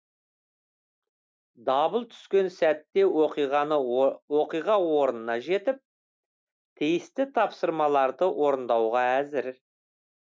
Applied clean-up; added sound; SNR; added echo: none; none; none; none.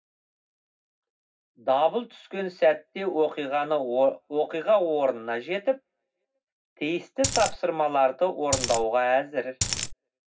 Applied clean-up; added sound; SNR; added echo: none; Coin (dropping); 1 dB; reverberation time 0.4 s.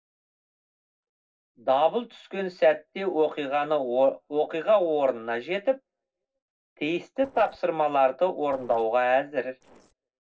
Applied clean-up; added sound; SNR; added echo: neural separator model SepFormer DNS4.